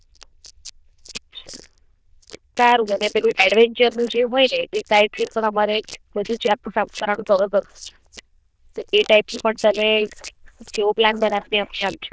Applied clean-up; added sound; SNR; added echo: neural diffusion model UNIVERSE++.